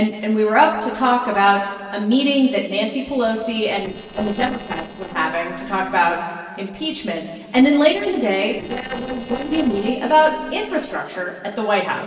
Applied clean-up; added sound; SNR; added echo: neural separator model SepFormer DNS4.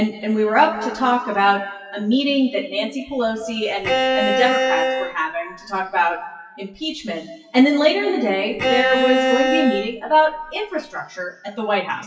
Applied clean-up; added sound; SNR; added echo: classical method WPE with log-MMSE.